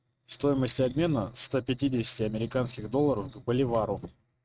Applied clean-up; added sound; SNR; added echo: neural mask model RNNoise.